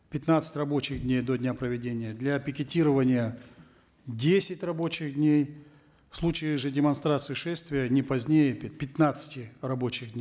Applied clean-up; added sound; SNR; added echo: none; none; none; none.